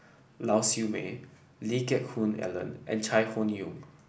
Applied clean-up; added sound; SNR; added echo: none; none; none; none.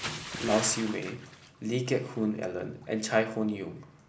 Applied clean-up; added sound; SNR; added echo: none; Bathtub (filling or washing) / Splash, splatter; 12 dB; none.